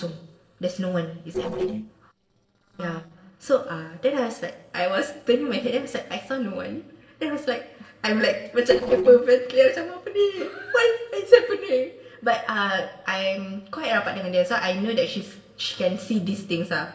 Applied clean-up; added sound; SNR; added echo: neural separator model SepFormer DNS4.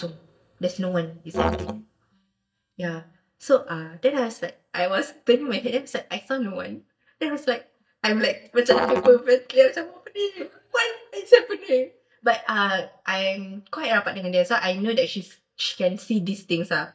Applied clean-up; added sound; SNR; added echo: neural mask model DeepFilterNet 3.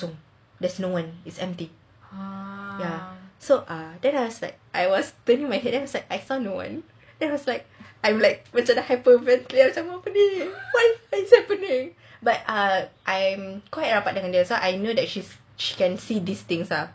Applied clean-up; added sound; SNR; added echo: none; none; none; none.